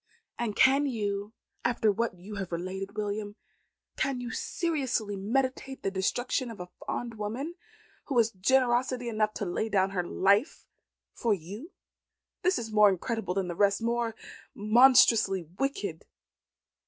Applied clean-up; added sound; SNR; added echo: none; none; none; none.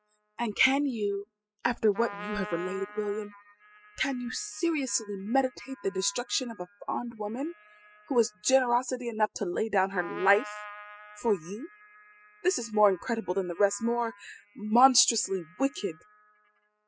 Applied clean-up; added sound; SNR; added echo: classical method spectral subtraction.